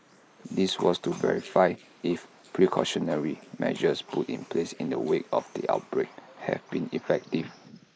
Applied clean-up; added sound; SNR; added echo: neural mask model Resemble Enhance denoiser.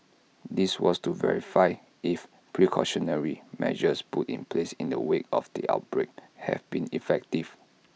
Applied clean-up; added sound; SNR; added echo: none; none; none; none.